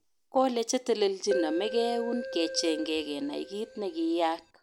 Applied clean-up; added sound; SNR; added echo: none; Keyboard (musical); 9 dB; none.